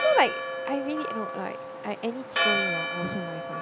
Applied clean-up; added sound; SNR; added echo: none; Church bell; 1 dB; none.